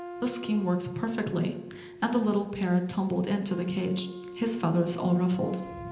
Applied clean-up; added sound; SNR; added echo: none; Wind instrument, woodwind instrument; 14 dB; reverberation time 0.9 s.